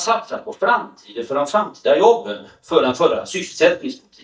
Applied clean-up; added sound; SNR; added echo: neural mask model DeepFilterNet 3.